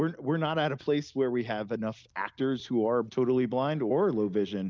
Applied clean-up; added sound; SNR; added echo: none; none; none; none.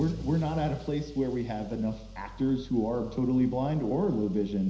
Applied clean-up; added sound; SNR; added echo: none; Engine starting / Accelerating, revving, vroom / Car; 16 dB; reverberation time 0.9 s.